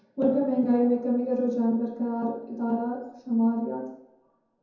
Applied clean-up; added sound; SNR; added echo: none; none; none; reverberation time 0.9 s.